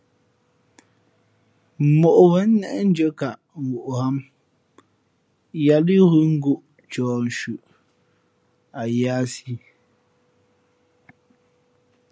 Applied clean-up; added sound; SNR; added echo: none; none; none; none.